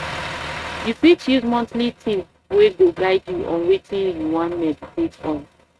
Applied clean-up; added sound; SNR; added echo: neural mask model RNNoise.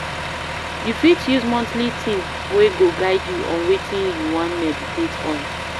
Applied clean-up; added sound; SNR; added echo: none; Truck; 6 dB; none.